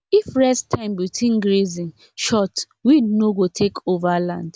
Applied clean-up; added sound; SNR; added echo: none; none; none; none.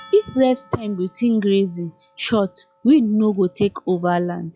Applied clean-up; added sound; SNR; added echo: classical method log-MMSE.